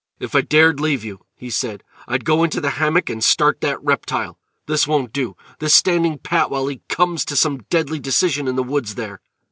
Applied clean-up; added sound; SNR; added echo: none; none; none; none.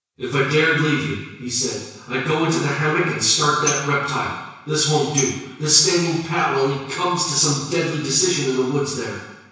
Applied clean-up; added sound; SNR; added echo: none; Tambourine; 11 dB; reverberation time 1.1 s.